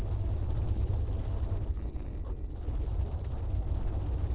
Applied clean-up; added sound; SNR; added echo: neural separator model SepFormer DNS4.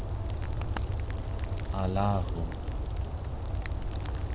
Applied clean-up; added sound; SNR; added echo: none; Rain; -5 dB; reverberation time 0.3 s.